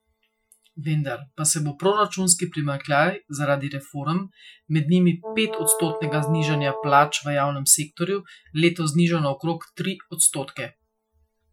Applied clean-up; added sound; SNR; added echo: classical method Wiener filter.